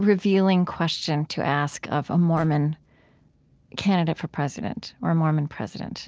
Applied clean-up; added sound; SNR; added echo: neural separator model SepFormer DNS4.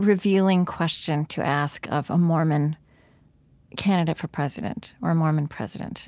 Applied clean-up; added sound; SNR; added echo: none; none; none; none.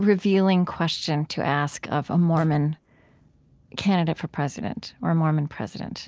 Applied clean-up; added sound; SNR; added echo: neural mask model Resemble Enhance denoiser.